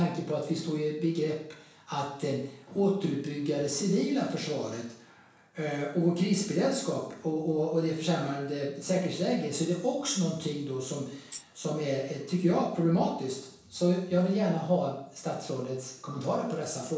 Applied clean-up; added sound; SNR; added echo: none; Tambourine; 19 dB; reverberation time 0.7 s.